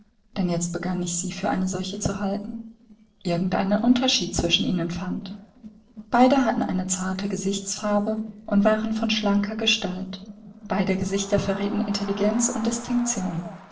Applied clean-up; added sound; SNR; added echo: neural separator model SepFormer DNS4.